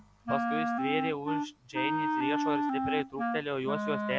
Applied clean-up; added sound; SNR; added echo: none; Wind instrument, woodwind instrument; -3 dB; none.